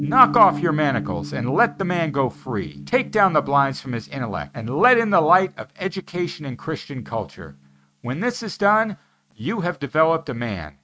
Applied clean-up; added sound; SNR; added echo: neural mask model RNNoise.